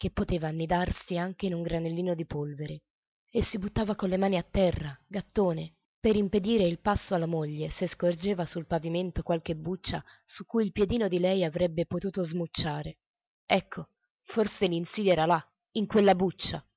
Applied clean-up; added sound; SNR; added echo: none; none; none; none.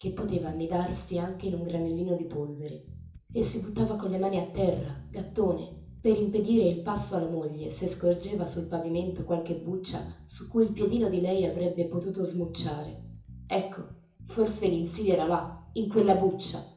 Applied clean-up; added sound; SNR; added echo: none; Bass guitar; 18 dB; reverberation time 0.7 s.